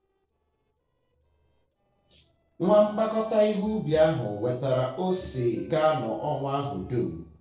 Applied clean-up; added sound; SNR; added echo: neural separator model SepFormer DNS4.